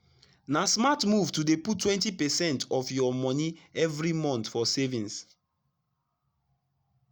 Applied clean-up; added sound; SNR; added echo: none; none; none; none.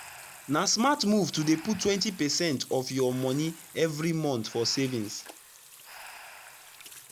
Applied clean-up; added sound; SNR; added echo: none; Breathing + Sink (filling or washing) / Water tap, faucet; 18 dB; none.